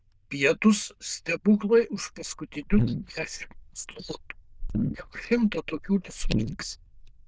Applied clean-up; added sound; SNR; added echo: neural diffusion model UNIVERSE++.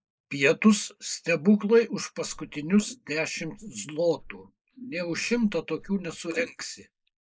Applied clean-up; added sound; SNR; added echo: neural mask model Resemble Enhance denoiser.